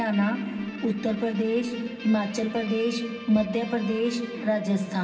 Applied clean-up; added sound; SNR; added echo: none; Guitar; 15 dB; reverberation time 0.4 s.